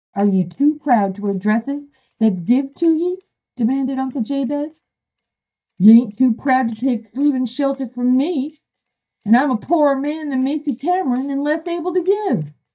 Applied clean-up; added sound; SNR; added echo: neural mask model DeepFilterNet 3.